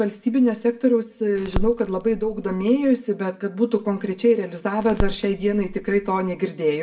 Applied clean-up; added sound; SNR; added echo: none; Crackle; 9 dB; reverberation time 0.3 s.